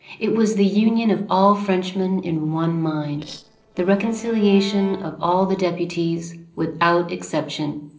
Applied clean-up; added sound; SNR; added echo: neural separator model SepFormer DNS4.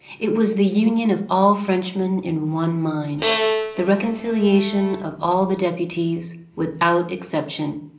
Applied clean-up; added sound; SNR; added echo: none; Bowed string instrument; 6 dB; reverberation time 0.5 s.